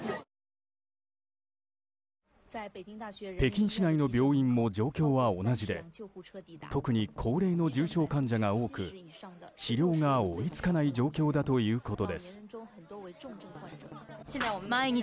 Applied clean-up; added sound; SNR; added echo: none; Strum; 18 dB; none.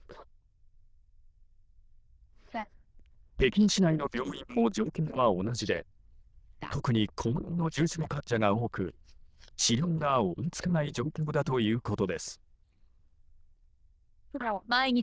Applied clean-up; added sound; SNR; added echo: neural diffusion model UNIVERSE++.